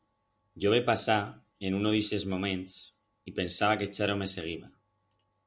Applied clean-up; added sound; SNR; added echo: none; none; none; none.